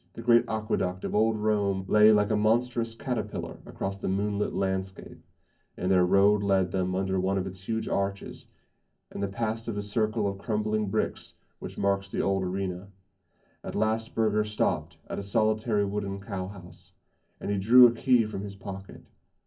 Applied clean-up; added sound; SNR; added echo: none; none; none; reverberation time 0.3 s.